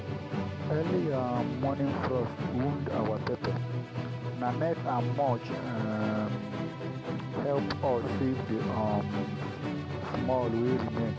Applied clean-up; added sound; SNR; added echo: none; Musical instrument; 2 dB; none.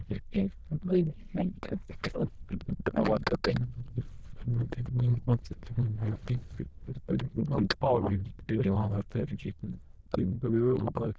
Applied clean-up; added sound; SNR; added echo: neural diffusion model UNIVERSE++.